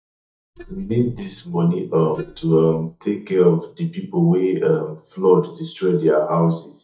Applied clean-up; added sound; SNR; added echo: neural mask model DeepFilterNet 3.